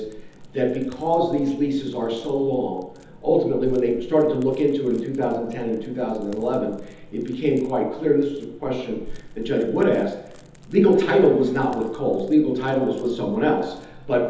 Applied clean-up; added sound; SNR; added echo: none; Crackle; 18 dB; reverberation time 1.3 s.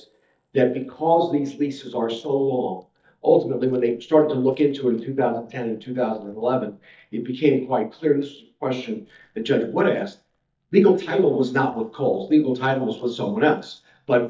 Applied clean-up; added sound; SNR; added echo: neural mask model DeepFilterNet 3.